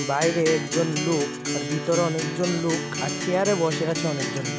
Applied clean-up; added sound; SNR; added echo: none; Acoustic guitar; 4 dB; none.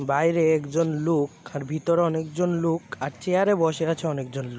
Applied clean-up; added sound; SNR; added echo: none; none; none; none.